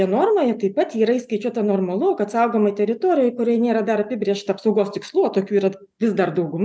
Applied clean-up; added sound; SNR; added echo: none; none; none; none.